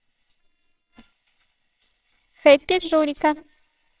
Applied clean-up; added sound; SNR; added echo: neural separator model SepFormer WHAMR!.